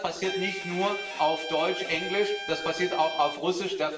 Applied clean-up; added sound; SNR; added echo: none; Bowed string instrument; 9 dB; reverberation time 0.8 s.